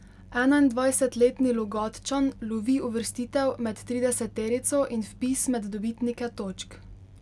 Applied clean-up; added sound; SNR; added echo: none; none; none; none.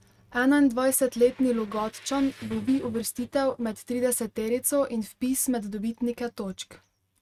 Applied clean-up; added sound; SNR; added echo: neural mask model RNNoise.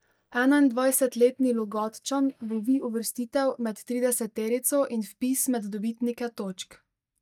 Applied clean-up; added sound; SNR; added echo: neural mask model DeepFilterNet 3.